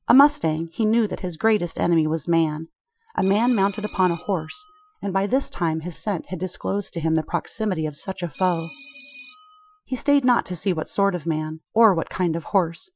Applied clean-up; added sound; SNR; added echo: classical method Wiener filter.